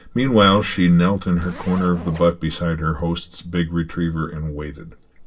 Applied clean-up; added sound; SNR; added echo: none; Zipper (clothing); 17 dB; reverberation time 0.2 s.